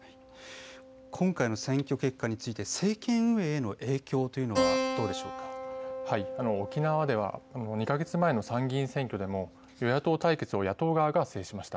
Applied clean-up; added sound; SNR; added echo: none; Keyboard (musical); 9 dB; none.